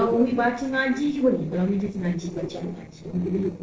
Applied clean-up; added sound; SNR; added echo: neural separator model SepFormer DNS4.